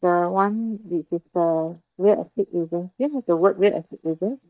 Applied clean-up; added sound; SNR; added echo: neural mask model DeepFilterNet 3.